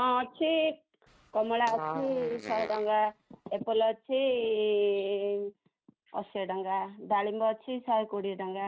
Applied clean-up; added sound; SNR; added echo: neural mask model RNNoise.